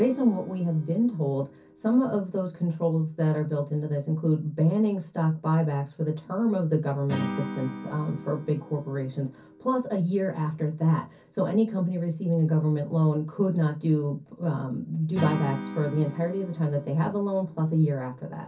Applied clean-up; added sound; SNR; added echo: none; Acoustic guitar / Strum; 15 dB; reverberation time 0.3 s.